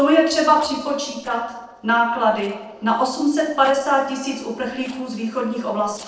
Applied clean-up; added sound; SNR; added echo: neural separator model SepFormer DNS4.